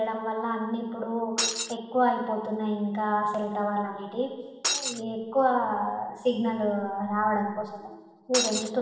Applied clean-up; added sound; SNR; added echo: none; Shatter; 0 dB; reverberation time 1.2 s.